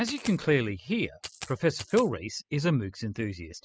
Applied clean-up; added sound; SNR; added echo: classical method spectral subtraction.